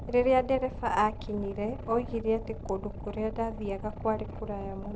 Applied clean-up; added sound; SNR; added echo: none; Boat, Water vehicle; 9 dB; none.